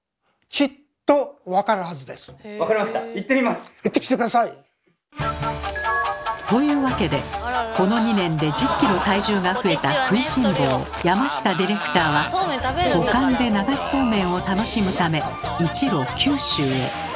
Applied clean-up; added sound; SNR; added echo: none; none; none; none.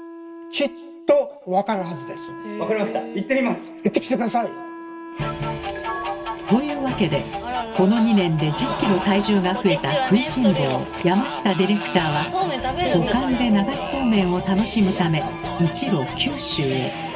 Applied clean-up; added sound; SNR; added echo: none; Wind instrument, woodwind instrument; 15 dB; reverberation time 2.3 s.